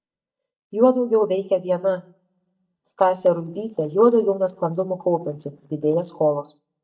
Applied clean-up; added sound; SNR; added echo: neural mask model DeepFilterNet 3.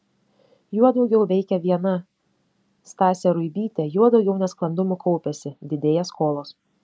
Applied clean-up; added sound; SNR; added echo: none; none; none; none.